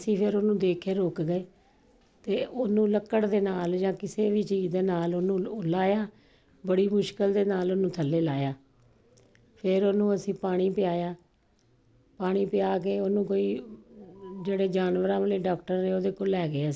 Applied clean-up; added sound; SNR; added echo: none; none; none; none.